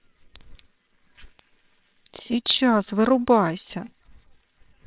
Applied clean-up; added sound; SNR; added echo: neural separator model SepFormer WHAMR!.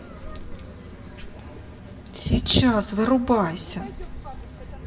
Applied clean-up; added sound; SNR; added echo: none; Subway, metro, underground; 16 dB; reverberation time 0.7 s.